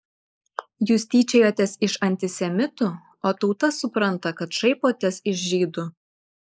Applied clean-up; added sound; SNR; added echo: neural mask model Resemble Enhance denoiser.